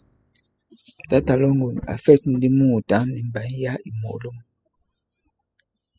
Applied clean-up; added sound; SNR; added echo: classical method spectral subtraction.